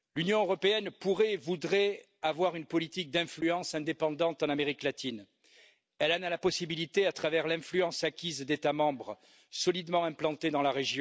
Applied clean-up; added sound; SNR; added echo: none; none; none; none.